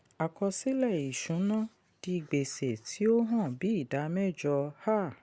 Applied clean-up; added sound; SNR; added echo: none; none; none; none.